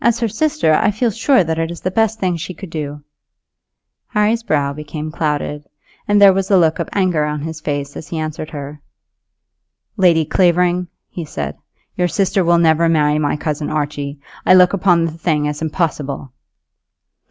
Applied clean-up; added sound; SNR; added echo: none; none; none; none.